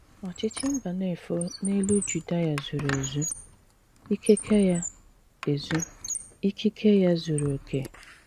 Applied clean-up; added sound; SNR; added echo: none; Squeak; 12 dB; none.